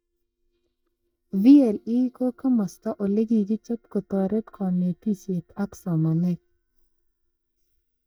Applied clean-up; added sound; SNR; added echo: neural mask model DeepFilterNet 3.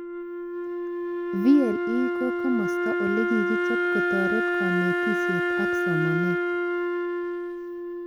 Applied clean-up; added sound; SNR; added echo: none; Wind instrument, woodwind instrument; -3 dB; none.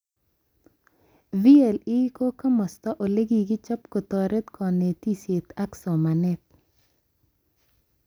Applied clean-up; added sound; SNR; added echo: none; none; none; none.